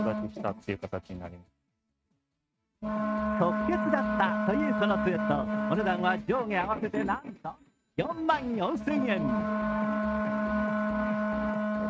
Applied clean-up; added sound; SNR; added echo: neural mask model RNNoise.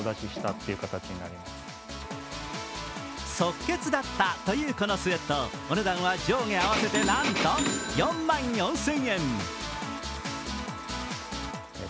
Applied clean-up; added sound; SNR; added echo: none; none; none; none.